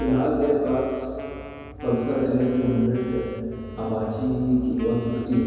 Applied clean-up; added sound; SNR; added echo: none; Wind instrument, woodwind instrument; 16 dB; reverberation time 2.2 s.